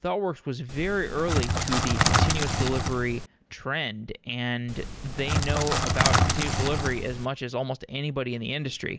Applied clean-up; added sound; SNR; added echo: none; Crackle; -4 dB; none.